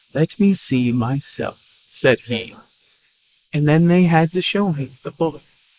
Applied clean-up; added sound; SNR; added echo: neural mask model Resemble Enhance denoiser.